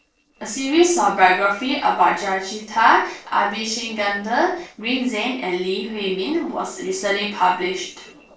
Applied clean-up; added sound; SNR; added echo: neural separator model SepFormer DNS4.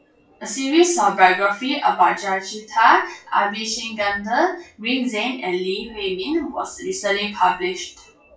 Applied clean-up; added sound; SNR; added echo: classical method WPE with log-MMSE.